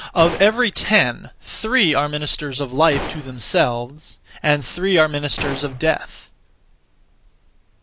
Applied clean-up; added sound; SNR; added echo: none; Gunshot, gunfire; 15 dB; none.